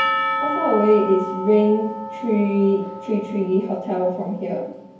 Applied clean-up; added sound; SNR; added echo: none; Percussion; 7 dB; reverberation time 0.9 s.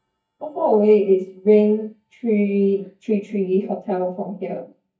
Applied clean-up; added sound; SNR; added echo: neural mask model DeepFilterNet 3.